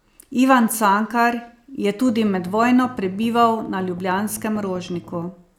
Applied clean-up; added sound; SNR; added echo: none; Strum; 20 dB; none.